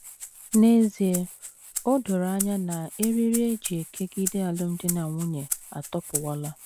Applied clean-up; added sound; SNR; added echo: none; Rattle (instrument); 10 dB; none.